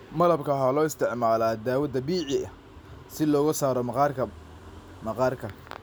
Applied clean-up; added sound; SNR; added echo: none; none; none; none.